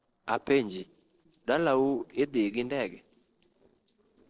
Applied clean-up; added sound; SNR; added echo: neural separator model SepFormer DNS4.